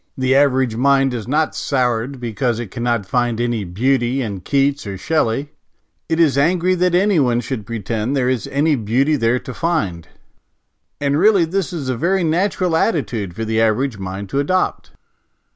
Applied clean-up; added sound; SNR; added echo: none; none; none; none.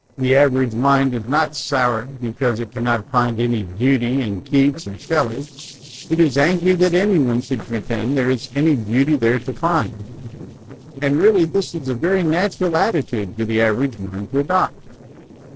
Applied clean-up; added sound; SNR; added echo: neural separator model SepFormer DNS4.